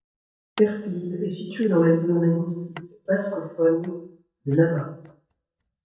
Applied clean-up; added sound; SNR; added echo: neural mask model DeepFilterNet 3.